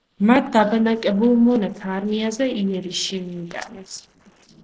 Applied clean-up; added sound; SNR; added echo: neural separator model SepFormer DNS4.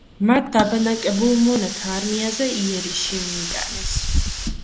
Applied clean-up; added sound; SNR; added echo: none; Hiss; 5 dB; none.